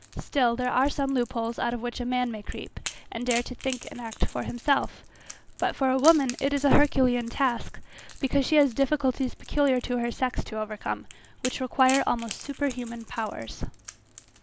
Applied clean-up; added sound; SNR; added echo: none; Crack / Crackle; 18 dB; none.